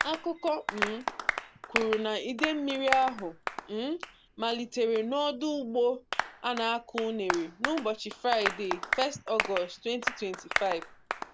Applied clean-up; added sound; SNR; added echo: none; Applause; 4 dB; none.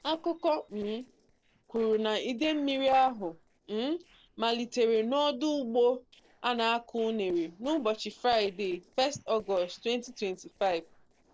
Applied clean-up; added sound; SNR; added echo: neural separator model SepFormer DNS4.